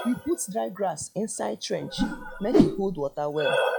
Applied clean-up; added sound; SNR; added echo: classical method log-MMSE.